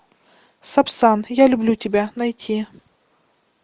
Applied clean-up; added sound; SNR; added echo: none; none; none; none.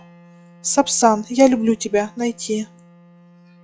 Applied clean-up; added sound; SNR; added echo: classical method log-MMSE.